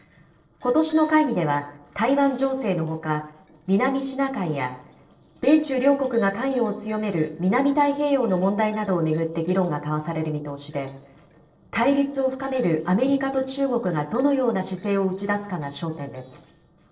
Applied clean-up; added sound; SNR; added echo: neural separator model SepFormer DNS4.